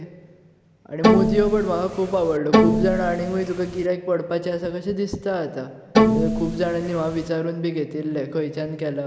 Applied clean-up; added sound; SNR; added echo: none; Bowed string instrument; -3 dB; none.